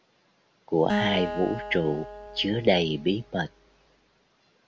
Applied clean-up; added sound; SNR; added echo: none; Acoustic guitar; 7 dB; none.